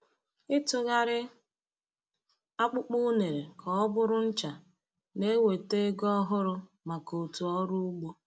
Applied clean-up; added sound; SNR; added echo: none; none; none; none.